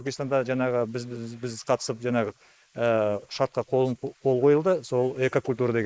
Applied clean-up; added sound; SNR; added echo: neural mask model Resemble Enhance denoiser.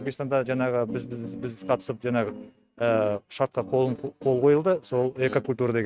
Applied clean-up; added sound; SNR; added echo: neural mask model RNNoise.